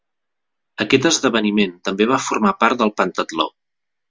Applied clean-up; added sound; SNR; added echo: none; none; none; none.